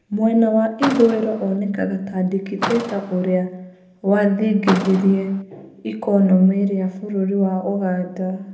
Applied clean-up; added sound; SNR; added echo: none; Car; 11 dB; reverberation time 0.8 s.